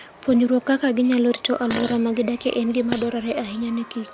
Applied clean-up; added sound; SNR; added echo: none; Fart; 14 dB; none.